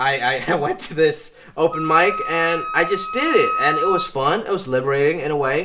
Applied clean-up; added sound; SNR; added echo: none; Wind instrument, woodwind instrument; 6 dB; reverberation time 0.4 s.